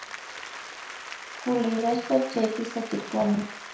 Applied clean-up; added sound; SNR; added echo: none; Applause; 12 dB; reverberation time 0.6 s.